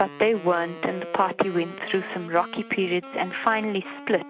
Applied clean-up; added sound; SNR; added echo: none; Wind instrument, woodwind instrument; 15 dB; none.